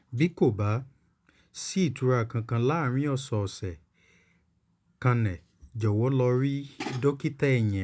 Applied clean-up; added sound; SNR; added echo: none; none; none; none.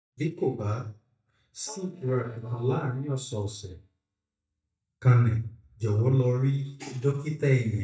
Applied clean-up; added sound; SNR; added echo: neural mask model DeepFilterNet 3.